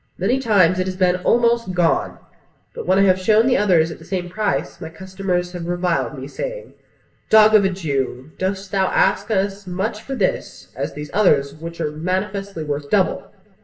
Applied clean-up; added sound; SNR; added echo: none; none; none; reverberation time 0.6 s.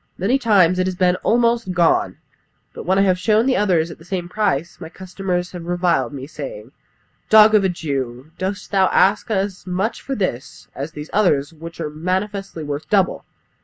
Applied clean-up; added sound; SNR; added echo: none; none; none; none.